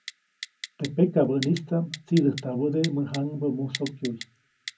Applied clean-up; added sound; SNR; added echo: none; Typing; 15 dB; reverberation time 0.4 s.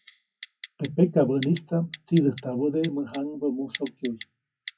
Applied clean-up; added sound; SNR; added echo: classical method WPE with log-MMSE.